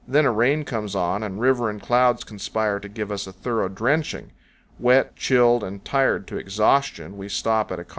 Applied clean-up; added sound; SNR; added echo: none; none; none; none.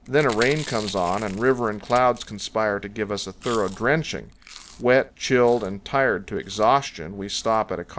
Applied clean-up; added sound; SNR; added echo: none; Chewing, mastication; 19 dB; none.